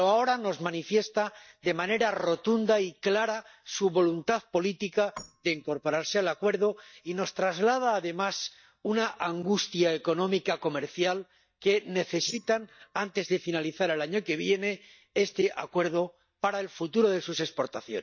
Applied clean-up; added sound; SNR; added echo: neural mask model DeepFilterNet 3.